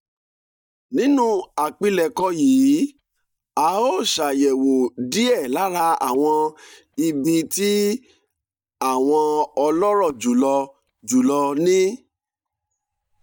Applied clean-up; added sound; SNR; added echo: neural mask model DeepFilterNet 3.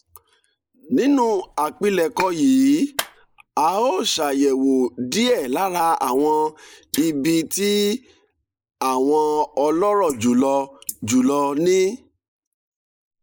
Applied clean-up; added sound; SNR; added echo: neural mask model Resemble Enhance denoiser.